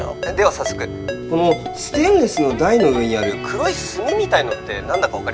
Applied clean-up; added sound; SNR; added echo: none; Ringtone; 12 dB; none.